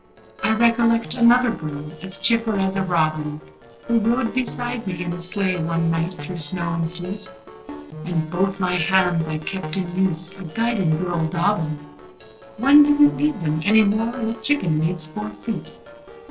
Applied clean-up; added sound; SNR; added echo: neural separator model SepFormer DNS4.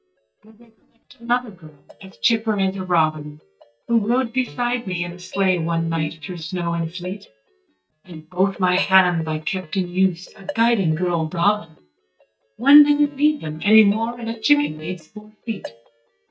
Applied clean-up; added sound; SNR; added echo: neural mask model DeepFilterNet 3.